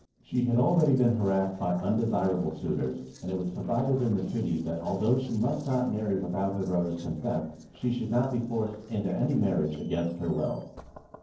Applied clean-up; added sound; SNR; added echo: neural separator model SepFormer DNS4.